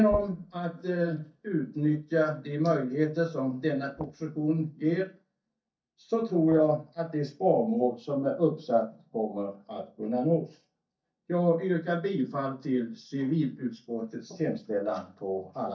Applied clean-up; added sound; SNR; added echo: neural mask model DeepFilterNet 3.